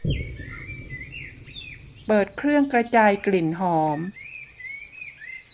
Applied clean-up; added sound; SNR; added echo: none; Bird + Boom; 11 dB; none.